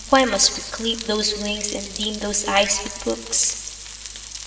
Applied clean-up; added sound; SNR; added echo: none; Frying (food); 12 dB; reverberation time 2.4 s.